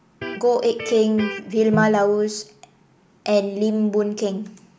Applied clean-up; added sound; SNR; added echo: none; Electric guitar; 10 dB; none.